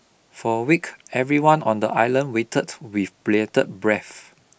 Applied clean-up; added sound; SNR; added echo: none; none; none; none.